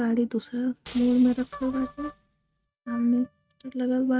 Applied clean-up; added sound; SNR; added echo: neural mask model RNNoise.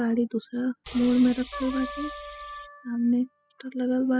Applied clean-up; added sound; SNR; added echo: classical method spectral subtraction.